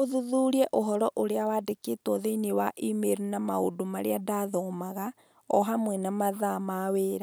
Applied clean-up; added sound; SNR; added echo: none; none; none; none.